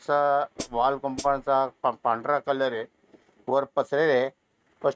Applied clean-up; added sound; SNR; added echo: neural mask model RNNoise.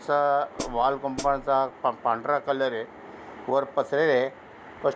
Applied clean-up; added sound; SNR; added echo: none; Hi-hat; 12 dB; none.